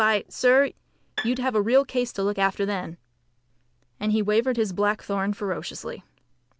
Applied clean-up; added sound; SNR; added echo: none; Bowed string instrument; 12 dB; none.